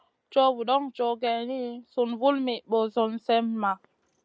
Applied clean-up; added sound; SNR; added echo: none; none; none; none.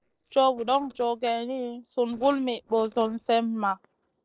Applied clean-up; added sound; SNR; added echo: neural separator model SepFormer DNS4.